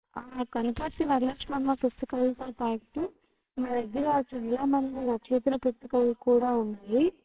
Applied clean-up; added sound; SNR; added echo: neural separator model SepFormer WHAMR!.